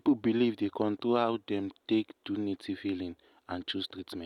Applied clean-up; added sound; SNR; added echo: none; none; none; none.